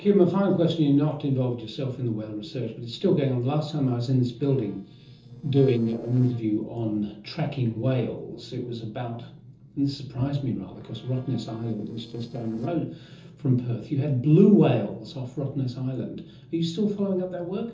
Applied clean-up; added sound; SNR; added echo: neural separator model SepFormer DNS4.